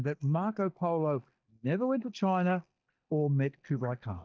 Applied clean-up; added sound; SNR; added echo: neural mask model DeepFilterNet 3.